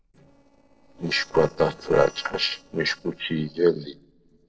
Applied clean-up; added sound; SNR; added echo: neural separator model SepFormer DNS4.